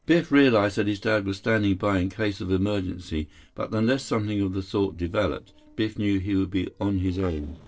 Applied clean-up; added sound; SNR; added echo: neural separator model SepFormer DNS4.